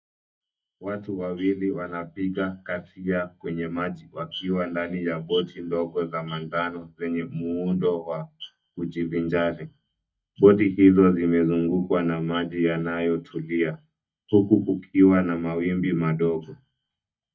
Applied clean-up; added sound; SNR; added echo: neural mask model DeepFilterNet 3.